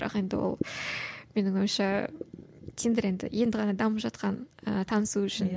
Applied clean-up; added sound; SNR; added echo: none; none; none; none.